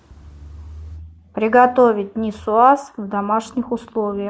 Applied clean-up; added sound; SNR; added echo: none; none; none; none.